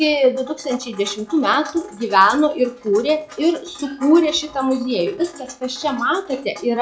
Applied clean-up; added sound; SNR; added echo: classical method log-MMSE.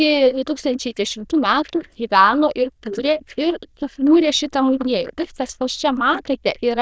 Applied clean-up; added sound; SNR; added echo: neural diffusion model UNIVERSE++.